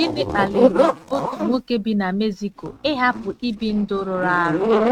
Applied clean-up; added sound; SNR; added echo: neural mask model RNNoise.